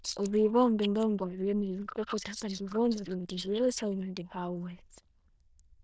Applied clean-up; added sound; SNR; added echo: neural diffusion model UNIVERSE++.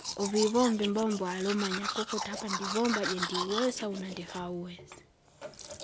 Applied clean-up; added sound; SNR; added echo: none; Domestic sounds, home sounds; 6 dB; none.